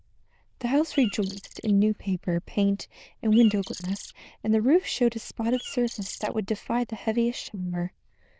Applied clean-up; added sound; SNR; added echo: neural diffusion model UNIVERSE++.